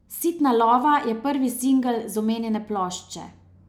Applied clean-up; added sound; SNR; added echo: none; none; none; none.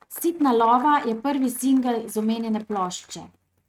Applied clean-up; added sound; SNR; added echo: neural mask model RNNoise.